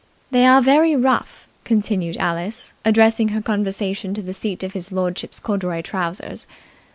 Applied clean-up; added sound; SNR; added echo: none; none; none; none.